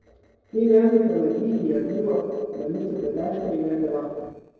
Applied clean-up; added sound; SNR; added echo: neural separator model SepFormer DNS4.